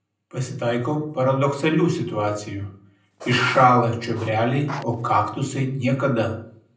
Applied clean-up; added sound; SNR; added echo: none; Writing; 15 dB; reverberation time 0.6 s.